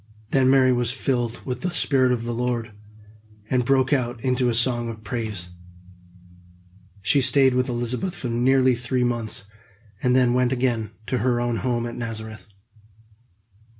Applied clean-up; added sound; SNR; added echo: none; none; none; none.